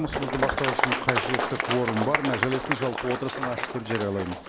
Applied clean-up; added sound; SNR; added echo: none; Applause; 0 dB; none.